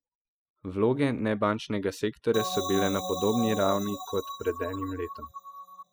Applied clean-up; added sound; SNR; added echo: classical method spectral subtraction.